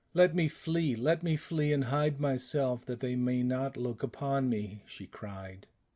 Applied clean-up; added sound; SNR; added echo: none; none; none; none.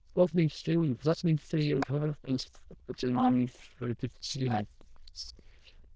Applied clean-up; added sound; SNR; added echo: neural diffusion model UNIVERSE++.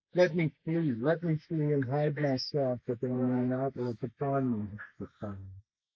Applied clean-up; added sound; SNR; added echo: neural mask model Resemble Enhance denoiser.